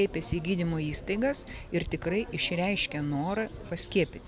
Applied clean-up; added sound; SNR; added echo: none; none; none; none.